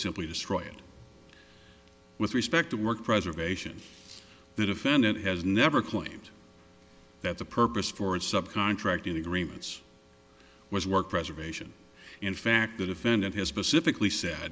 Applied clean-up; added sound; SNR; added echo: none; none; none; none.